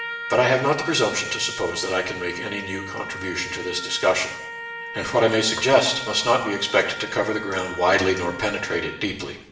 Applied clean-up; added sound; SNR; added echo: none; Trumpet; 11 dB; reverberation time 0.8 s.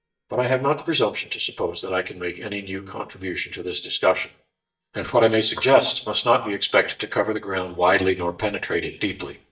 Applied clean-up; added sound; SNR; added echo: neural mask model DeepFilterNet 3.